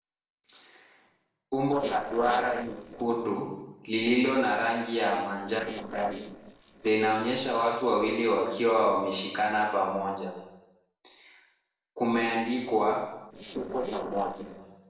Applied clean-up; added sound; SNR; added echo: neural separator model SepFormer DNS4.